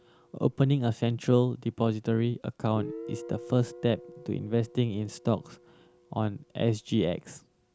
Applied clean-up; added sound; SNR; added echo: none; Guitar; 19 dB; none.